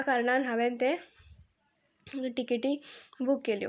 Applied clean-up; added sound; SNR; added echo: none; none; none; none.